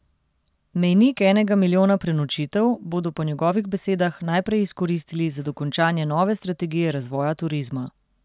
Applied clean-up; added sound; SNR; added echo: none; none; none; none.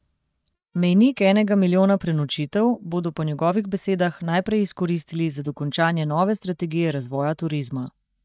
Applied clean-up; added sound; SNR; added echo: neural mask model DeepFilterNet 3.